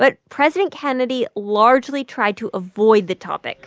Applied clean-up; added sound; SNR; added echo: none; none; none; none.